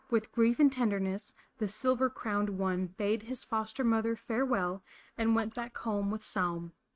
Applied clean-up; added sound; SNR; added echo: neural mask model RNNoise.